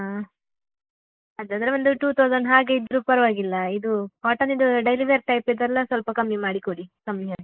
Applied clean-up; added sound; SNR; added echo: neural mask model Resemble Enhance denoiser.